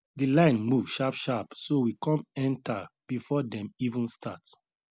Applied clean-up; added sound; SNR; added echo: none; none; none; none.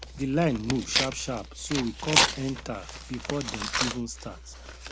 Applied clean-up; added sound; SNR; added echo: none; Tearing; 0 dB; none.